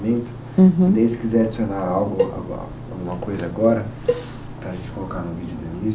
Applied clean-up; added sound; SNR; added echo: none; Cowbell; 8 dB; none.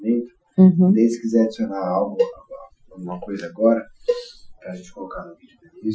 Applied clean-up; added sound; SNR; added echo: classical method Wiener filter.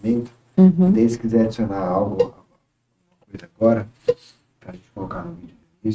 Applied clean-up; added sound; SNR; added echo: neural mask model RNNoise.